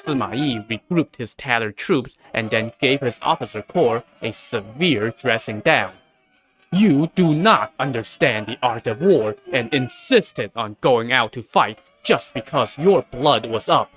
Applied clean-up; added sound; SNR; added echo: neural mask model RNNoise.